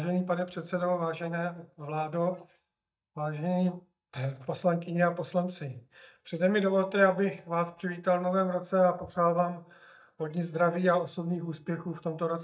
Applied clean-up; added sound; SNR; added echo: neural mask model DeepFilterNet 3.